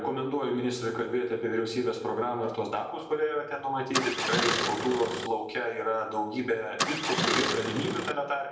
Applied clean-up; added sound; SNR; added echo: none; Engine starting; 0 dB; reverberation time 0.7 s.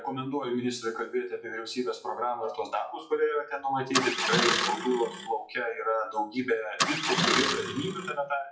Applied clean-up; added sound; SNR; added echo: classical method WPE with log-MMSE.